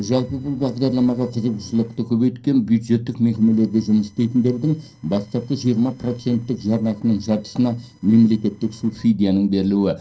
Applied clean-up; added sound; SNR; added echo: neural separator model SepFormer DNS4.